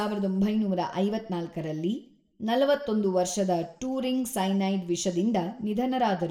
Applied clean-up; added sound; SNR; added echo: none; none; none; reverberation time 0.5 s.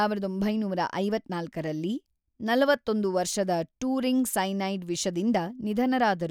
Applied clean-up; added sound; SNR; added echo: none; none; none; none.